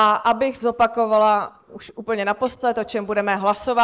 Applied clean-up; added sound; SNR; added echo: neural mask model Resemble Enhance denoiser.